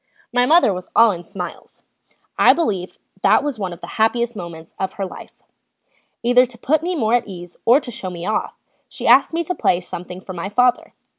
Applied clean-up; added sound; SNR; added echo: none; none; none; none.